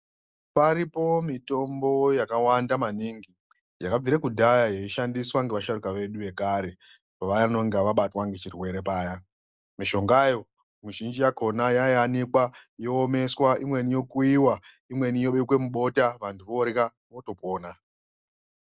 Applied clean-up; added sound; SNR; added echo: none; none; none; none.